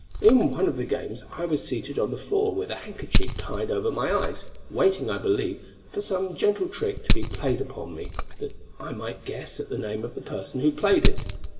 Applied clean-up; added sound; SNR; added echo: none; Glass; 0 dB; reverberation time 1.4 s.